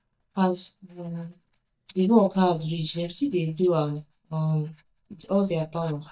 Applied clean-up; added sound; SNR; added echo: neural mask model DeepFilterNet 3.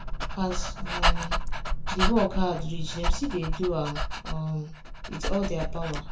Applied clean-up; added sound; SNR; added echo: none; Dog; -3 dB; reverberation time 0.3 s.